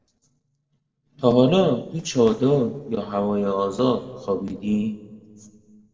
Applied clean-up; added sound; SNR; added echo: neural separator model SepFormer DNS4.